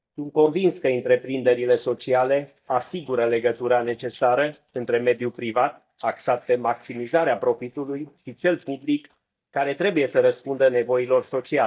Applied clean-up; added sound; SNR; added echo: neural mask model DeepFilterNet 3.